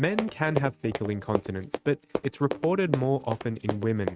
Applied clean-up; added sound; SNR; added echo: neural mask model RNNoise.